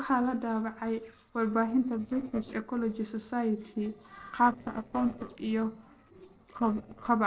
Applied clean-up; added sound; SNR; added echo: neural separator model SepFormer DNS4.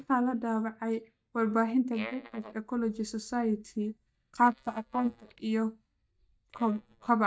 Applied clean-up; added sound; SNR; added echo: neural mask model DeepFilterNet 3.